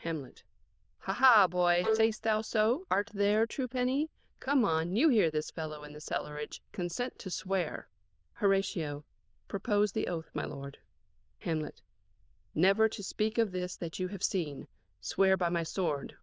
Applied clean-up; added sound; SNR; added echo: neural diffusion model UNIVERSE++.